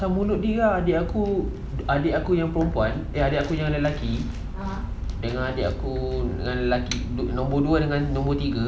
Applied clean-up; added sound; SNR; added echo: none; none; none; none.